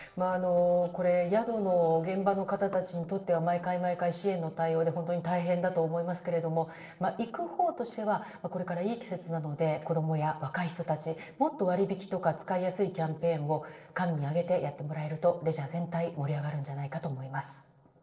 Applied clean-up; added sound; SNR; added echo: neural separator model SepFormer DNS4.